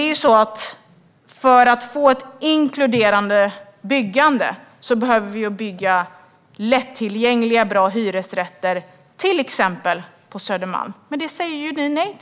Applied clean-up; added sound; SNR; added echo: none; none; none; none.